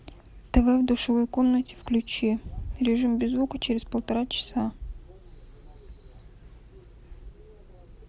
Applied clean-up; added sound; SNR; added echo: none; none; none; none.